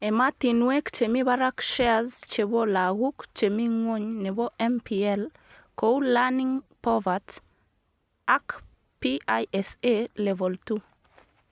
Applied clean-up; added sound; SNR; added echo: none; none; none; none.